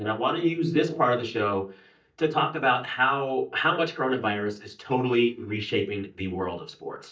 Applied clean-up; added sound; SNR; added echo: neural mask model DeepFilterNet 3.